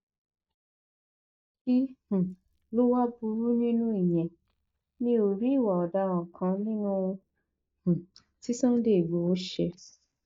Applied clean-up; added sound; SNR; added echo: neural mask model DeepFilterNet 3.